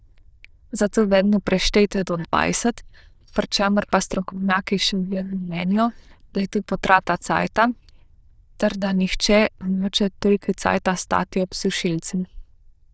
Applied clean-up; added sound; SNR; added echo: neural diffusion model UNIVERSE++.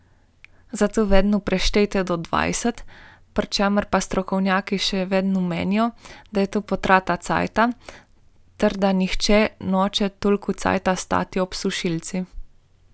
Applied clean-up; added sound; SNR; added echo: none; none; none; none.